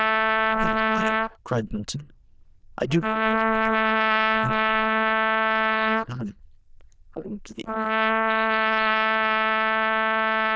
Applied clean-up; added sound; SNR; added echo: neural diffusion model UNIVERSE++.